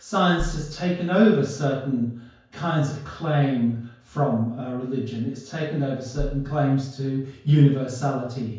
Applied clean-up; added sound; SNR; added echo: none; Bass drum; 10 dB; reverberation time 0.5 s.